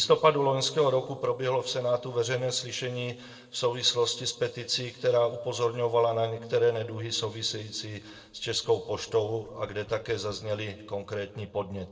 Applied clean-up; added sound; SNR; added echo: neural separator model SepFormer DNS4.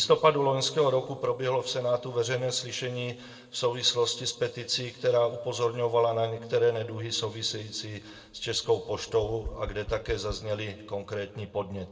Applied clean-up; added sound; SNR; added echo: none; Tap; 15 dB; reverberation time 1.0 s.